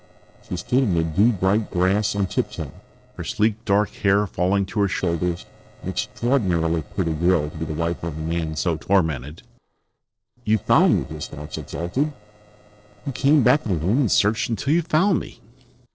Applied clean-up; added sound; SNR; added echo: neural separator model SepFormer DNS4.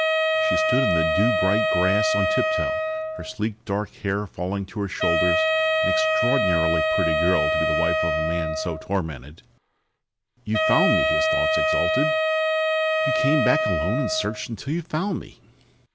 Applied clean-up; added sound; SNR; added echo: none; Wind instrument, woodwind instrument; -4 dB; none.